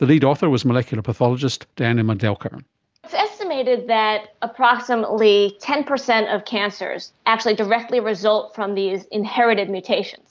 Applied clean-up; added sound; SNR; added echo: none; none; none; none.